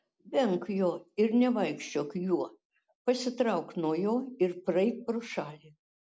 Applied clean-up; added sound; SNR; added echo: none; none; none; none.